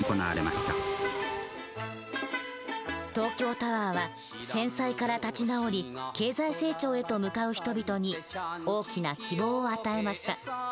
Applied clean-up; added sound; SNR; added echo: none; none; none; none.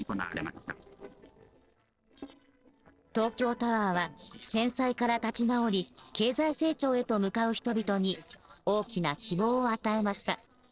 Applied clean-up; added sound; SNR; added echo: neural separator model SepFormer DNS4.